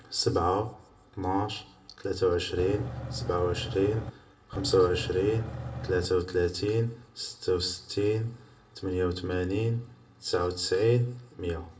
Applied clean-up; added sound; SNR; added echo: none; Engine / Truck / Car; 7 dB; reverberation time 0.6 s.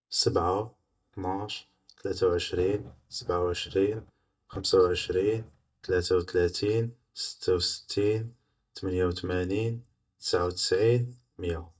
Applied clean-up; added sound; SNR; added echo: neural mask model DeepFilterNet 3.